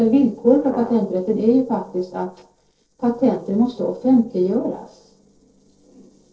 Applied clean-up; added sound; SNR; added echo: neural separator model SepFormer DNS4.